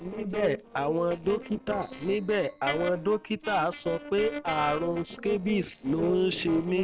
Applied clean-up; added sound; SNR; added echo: neural separator model SepFormer DNS4.